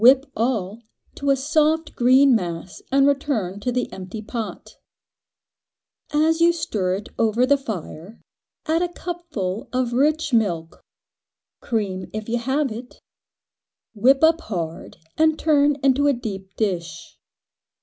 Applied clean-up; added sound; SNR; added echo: none; none; none; none.